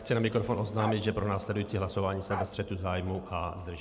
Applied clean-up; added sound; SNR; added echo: none; Bark; 10 dB; none.